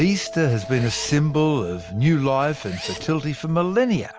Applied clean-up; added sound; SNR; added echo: none; Zipper (clothing); 18 dB; none.